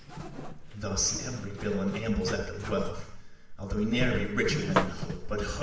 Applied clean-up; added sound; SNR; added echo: none; Zipper (clothing); 3 dB; reverberation time 0.8 s.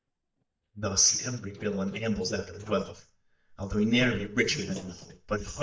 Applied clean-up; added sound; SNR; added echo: neural mask model DeepFilterNet 3.